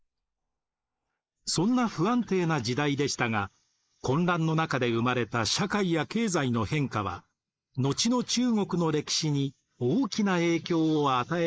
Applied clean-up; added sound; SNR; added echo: neural mask model Resemble Enhance denoiser.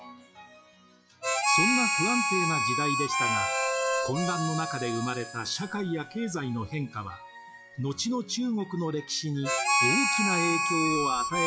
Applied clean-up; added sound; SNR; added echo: classical method log-MMSE.